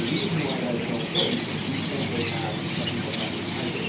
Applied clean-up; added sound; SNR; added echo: none; Chirp, tweet; -2 dB; reverberation time 0.6 s.